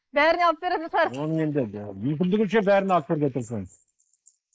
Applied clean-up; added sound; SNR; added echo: neural mask model Resemble Enhance denoiser.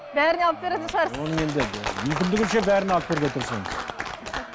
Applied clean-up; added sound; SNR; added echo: none; Crowd; 17 dB; none.